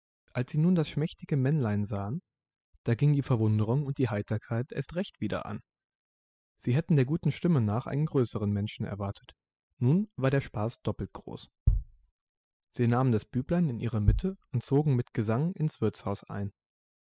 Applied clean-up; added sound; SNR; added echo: classical method spectral subtraction.